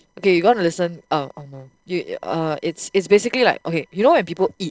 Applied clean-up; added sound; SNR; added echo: neural separator model SepFormer DNS4.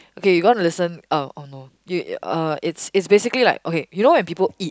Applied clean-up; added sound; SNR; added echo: none; none; none; none.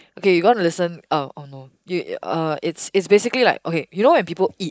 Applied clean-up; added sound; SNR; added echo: neural mask model Resemble Enhance denoiser.